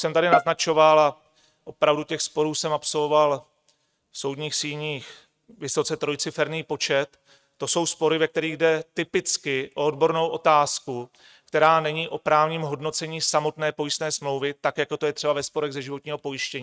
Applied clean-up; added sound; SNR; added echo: neural mask model RNNoise.